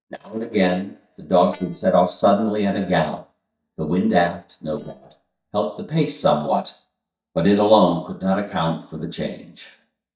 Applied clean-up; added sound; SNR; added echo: neural mask model DeepFilterNet 3.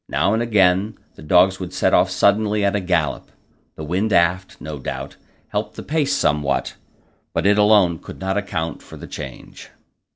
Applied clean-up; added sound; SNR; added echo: none; none; none; none.